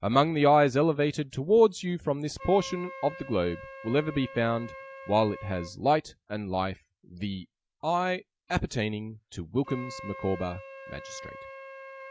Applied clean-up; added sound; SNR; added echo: none; Wind instrument, woodwind instrument; 18 dB; none.